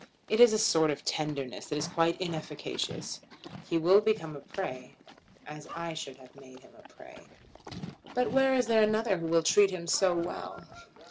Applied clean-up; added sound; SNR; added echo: none; Livestock, farm animals, working animals; 18 dB; none.